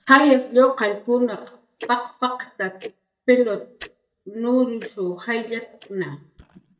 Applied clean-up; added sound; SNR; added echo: neural mask model DeepFilterNet 3.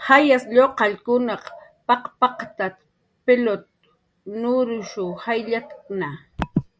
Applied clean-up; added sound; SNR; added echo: none; none; none; none.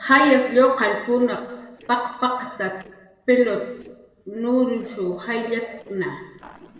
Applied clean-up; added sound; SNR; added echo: neural separator model SepFormer DNS4.